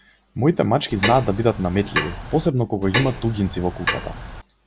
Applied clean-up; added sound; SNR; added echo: none; Clock; 4 dB; none.